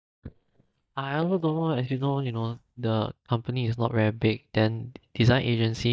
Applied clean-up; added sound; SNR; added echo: neural mask model DeepFilterNet 3.